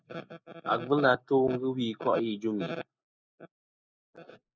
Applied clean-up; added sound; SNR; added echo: neural mask model Resemble Enhance denoiser.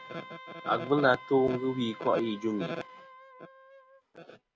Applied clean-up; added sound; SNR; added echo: none; Wind instrument, woodwind instrument; 18 dB; none.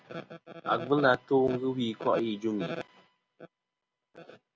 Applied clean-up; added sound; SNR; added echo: none; none; none; none.